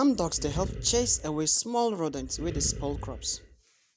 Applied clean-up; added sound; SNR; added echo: none; Animal; 9 dB; none.